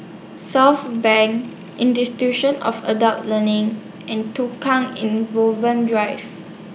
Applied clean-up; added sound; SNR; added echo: none; none; none; none.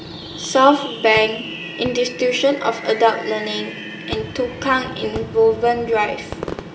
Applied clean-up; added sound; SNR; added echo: none; Fireworks; 14 dB; reverberation time 1.1 s.